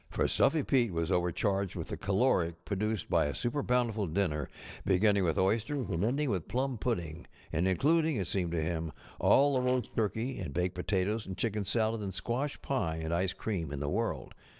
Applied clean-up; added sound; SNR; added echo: neural separator model SepFormer DNS4.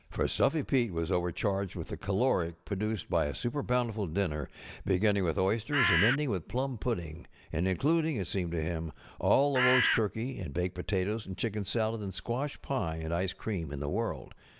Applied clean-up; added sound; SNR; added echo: none; Bird; -3 dB; none.